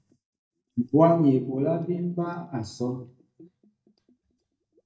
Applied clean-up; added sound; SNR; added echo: neural mask model DeepFilterNet 3.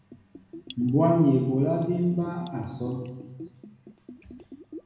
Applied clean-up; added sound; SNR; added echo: none; Bathtub (filling or washing) / Gurgling; 18 dB; reverberation time 1.0 s.